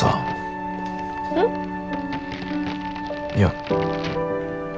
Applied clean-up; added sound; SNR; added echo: none; Crack; 14 dB; none.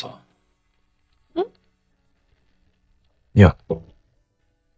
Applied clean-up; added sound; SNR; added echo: neural mask model DeepFilterNet 3.